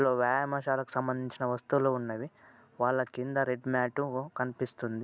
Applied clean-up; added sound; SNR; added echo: none; none; none; none.